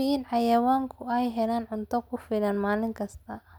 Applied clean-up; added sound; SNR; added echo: none; none; none; none.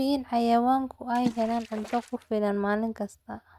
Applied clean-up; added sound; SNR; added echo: neural mask model RNNoise.